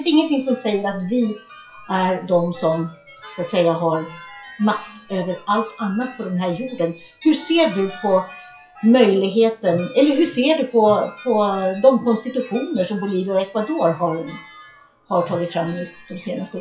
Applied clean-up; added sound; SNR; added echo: classical method WPE with log-MMSE.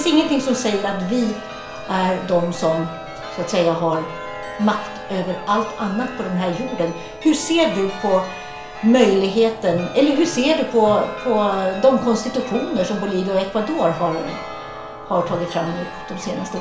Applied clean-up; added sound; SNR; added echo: none; Chime; 13 dB; reverberation time 0.5 s.